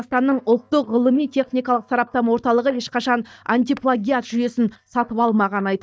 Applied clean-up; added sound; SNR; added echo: neural mask model DeepFilterNet 3.